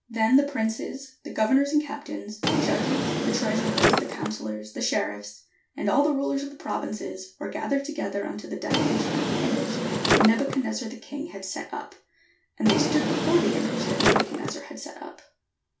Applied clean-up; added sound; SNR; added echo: none; Drawer open or close; -1 dB; reverberation time 0.3 s.